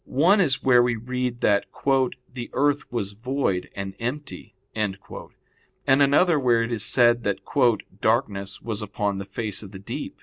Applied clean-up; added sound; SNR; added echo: none; none; none; none.